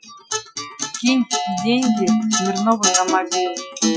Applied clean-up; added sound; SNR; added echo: classical method Wiener filter.